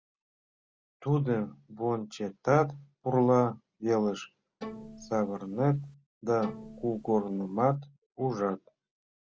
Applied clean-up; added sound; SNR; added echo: none; Bowed string instrument; 15 dB; none.